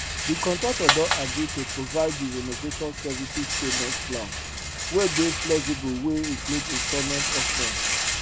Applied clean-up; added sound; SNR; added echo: none; Rattle; -1 dB; none.